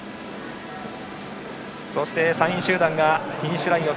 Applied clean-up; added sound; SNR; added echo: none; none; none; none.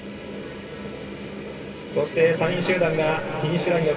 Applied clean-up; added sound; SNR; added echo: none; none; none; reverberation time 2.9 s.